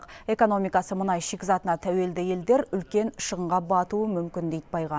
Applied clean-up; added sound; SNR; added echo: none; none; none; none.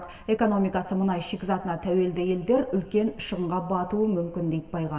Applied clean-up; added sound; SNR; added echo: none; none; none; reverberation time 1.9 s.